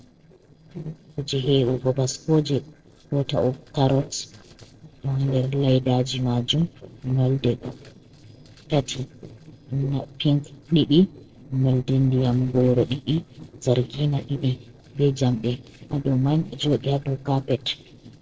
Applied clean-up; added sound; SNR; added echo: neural separator model SepFormer DNS4.